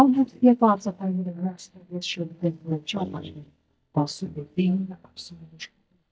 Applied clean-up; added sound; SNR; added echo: neural mask model DeepFilterNet 3.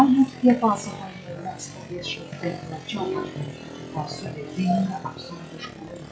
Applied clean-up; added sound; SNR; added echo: classical method WPE with log-MMSE.